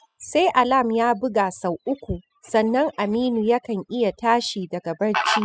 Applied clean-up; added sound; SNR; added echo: classical method spectral subtraction.